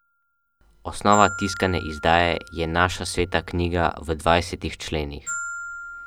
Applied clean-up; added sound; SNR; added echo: none; Glockenspiel; 14 dB; none.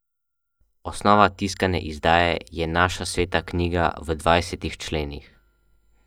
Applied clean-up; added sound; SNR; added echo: neural mask model DeepFilterNet 3.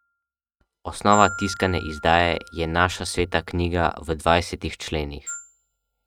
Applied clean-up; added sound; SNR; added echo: neural mask model RNNoise.